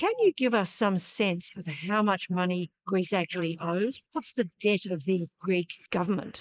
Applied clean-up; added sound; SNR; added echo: neural mask model Resemble Enhance denoiser.